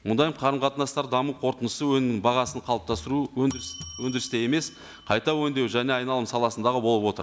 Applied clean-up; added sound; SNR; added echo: none; none; none; none.